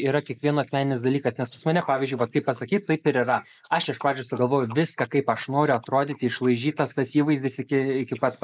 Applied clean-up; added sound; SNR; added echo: neural mask model Resemble Enhance denoiser.